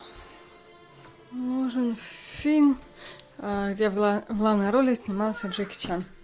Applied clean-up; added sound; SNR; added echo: none; none; none; none.